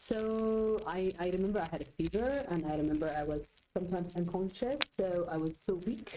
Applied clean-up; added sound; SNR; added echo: neural mask model RNNoise.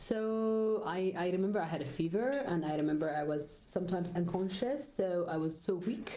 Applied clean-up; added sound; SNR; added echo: none; none; none; none.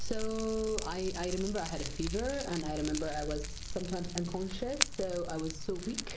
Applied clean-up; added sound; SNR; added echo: none; Fire; 2 dB; none.